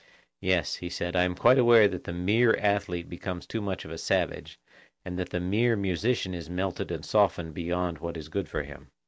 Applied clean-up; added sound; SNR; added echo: none; none; none; none.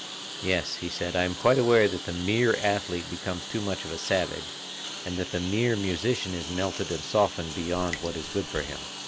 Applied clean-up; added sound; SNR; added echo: none; Raindrop + Engine; 9 dB; none.